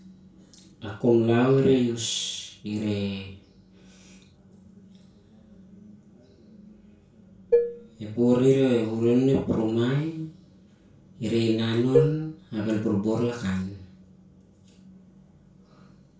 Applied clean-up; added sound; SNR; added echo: none; Dishes, pots, and pans; 0 dB; reverberation time 0.3 s.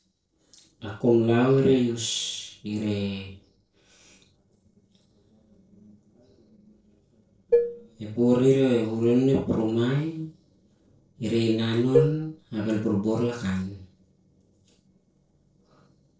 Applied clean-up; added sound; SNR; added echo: neural separator model SepFormer DNS4.